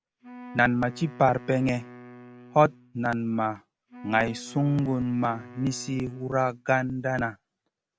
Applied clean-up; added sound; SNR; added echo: none; Wind instrument, woodwind instrument; 18 dB; none.